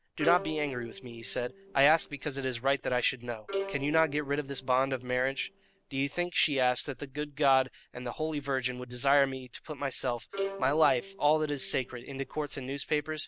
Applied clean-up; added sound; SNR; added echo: none; Bowed string instrument; 11 dB; none.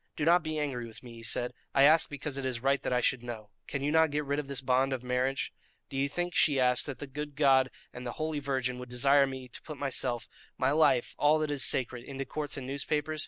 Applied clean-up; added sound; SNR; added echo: none; none; none; none.